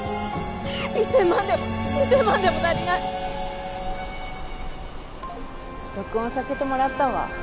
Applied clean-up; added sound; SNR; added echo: none; none; none; none.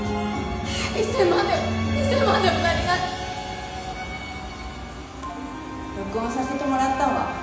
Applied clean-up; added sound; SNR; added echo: none; Wind instrument, woodwind instrument; 20 dB; reverberation time 1.0 s.